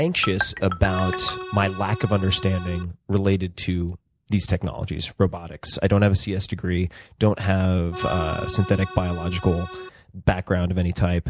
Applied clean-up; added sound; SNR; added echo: none; Marimba, xylophone + Accordion; 9 dB; none.